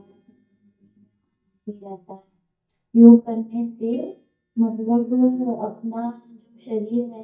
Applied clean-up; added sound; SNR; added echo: neural mask model DeepFilterNet 3.